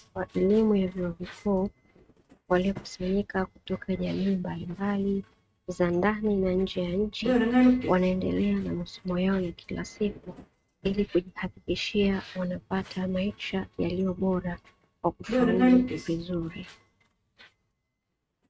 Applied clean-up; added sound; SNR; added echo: neural mask model RNNoise.